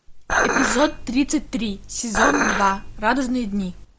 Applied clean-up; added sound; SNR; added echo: none; Dishes, pots, and pans; 1 dB; none.